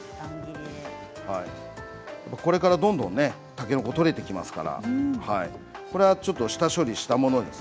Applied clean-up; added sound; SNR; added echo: none; none; none; none.